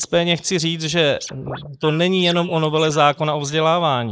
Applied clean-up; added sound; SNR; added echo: neural mask model Resemble Enhance denoiser.